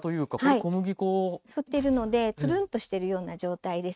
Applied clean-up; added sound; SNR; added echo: neural mask model RNNoise.